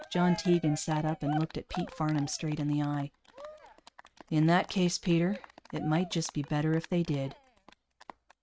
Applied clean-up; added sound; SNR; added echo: neural mask model RNNoise.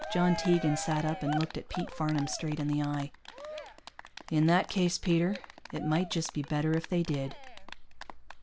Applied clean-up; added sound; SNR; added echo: none; Cheering; 12 dB; none.